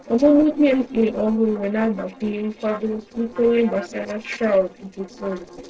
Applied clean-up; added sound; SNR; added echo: neural separator model SepFormer DNS4.